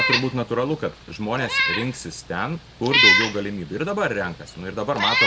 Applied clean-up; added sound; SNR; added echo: none; Meow; -2 dB; none.